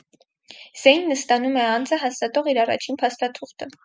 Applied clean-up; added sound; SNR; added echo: none; none; none; none.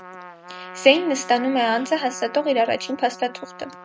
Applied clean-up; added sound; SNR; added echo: none; Trumpet; 17 dB; none.